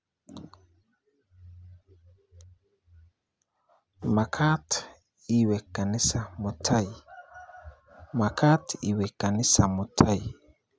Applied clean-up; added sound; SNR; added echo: none; none; none; none.